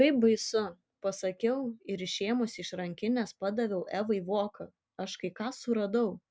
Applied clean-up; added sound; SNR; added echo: none; none; none; none.